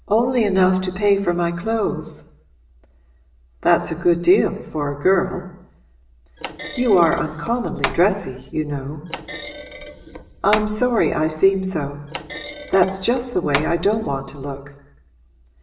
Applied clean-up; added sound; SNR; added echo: none; Thump, thud; 10 dB; reverberation time 0.8 s.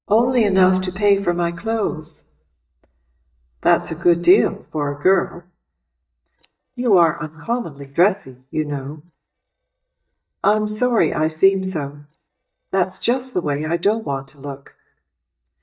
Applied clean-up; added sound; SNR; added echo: neural mask model DeepFilterNet 3.